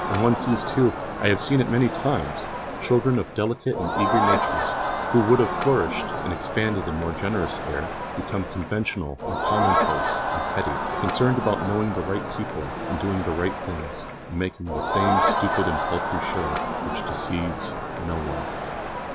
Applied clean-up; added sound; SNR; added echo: none; Crowd; 1 dB; none.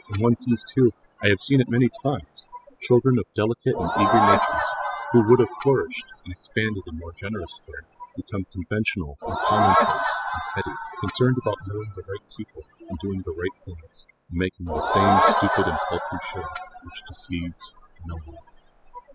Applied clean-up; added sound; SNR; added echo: classical method spectral subtraction.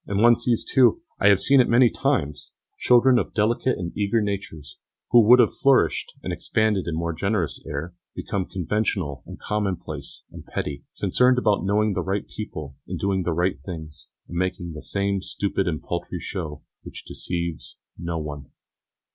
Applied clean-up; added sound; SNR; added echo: none; none; none; none.